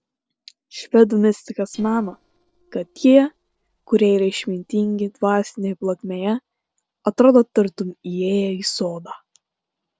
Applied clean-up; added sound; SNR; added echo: neural separator model SepFormer DNS4.